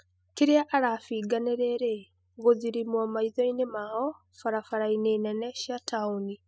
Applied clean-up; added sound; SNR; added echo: classical method spectral subtraction.